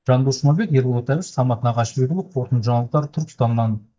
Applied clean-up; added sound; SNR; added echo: neural mask model DeepFilterNet 3.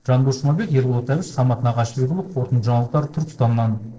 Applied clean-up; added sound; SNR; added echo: neural separator model SepFormer DNS4.